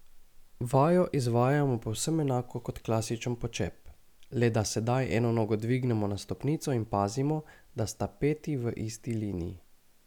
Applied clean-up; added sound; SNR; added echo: none; none; none; none.